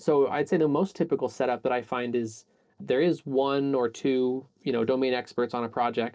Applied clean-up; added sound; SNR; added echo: neural separator model SepFormer DNS4.